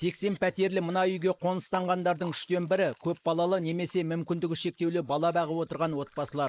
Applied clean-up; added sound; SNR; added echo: neural mask model Resemble Enhance denoiser.